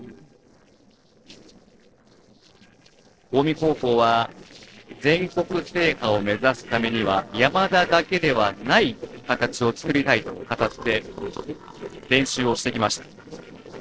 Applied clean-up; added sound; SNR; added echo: neural separator model SepFormer DNS4.